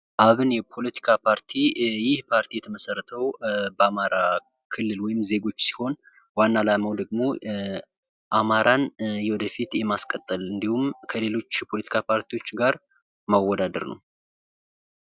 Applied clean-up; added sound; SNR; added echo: none; none; none; none.